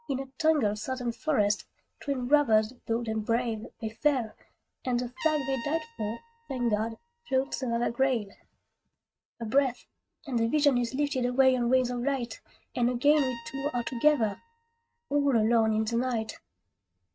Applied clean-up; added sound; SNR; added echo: neural mask model RNNoise.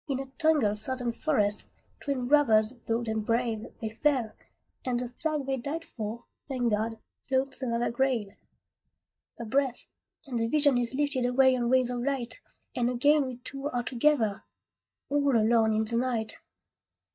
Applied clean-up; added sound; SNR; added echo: neural mask model DeepFilterNet 3.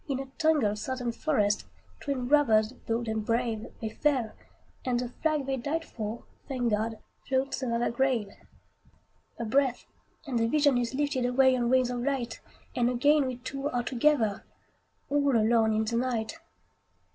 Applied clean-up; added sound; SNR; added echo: none; none; none; none.